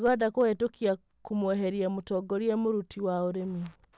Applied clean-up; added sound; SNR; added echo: none; none; none; none.